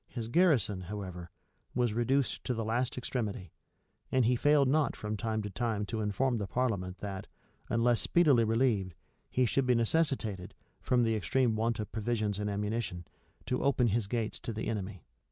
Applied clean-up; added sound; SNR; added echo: none; none; none; none.